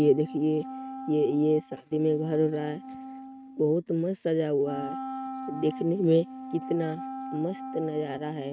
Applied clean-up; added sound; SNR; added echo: neural mask model RNNoise.